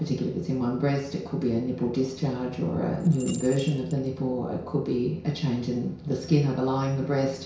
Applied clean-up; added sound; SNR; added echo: none; Rattle / Keys jangling; 20 dB; reverberation time 0.6 s.